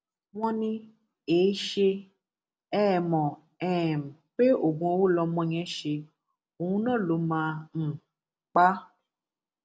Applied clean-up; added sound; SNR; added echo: none; none; none; none.